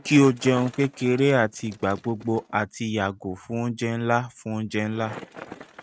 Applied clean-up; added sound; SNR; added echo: neural mask model RNNoise.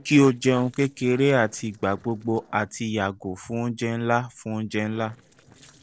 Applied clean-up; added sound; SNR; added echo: neural separator model SepFormer DNS4.